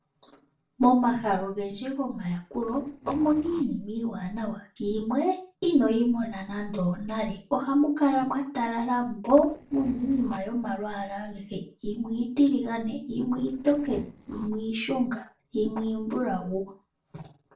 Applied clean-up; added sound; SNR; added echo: neural separator model SepFormer DNS4.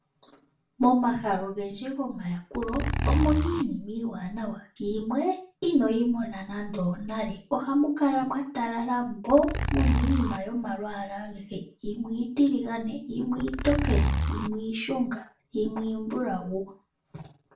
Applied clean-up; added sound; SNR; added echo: none; Zipper (clothing); -1 dB; reverberation time 0.3 s.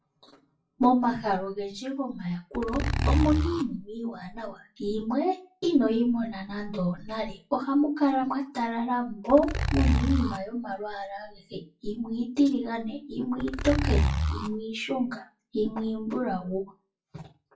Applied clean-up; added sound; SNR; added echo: classical method WPE with log-MMSE.